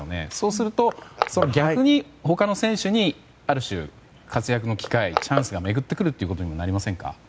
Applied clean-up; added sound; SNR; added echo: none; Crushing; 11 dB; none.